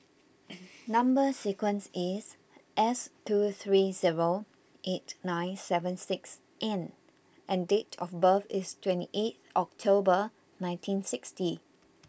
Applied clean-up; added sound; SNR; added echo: none; none; none; none.